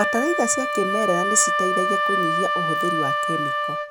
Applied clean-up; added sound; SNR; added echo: none; Wind instrument, woodwind instrument; -3 dB; none.